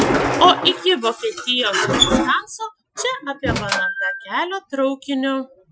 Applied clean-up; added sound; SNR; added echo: classical method Wiener filter.